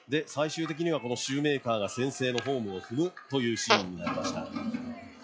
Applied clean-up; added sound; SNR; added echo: classical method log-MMSE.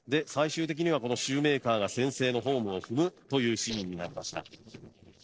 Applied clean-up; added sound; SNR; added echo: neural separator model SepFormer DNS4.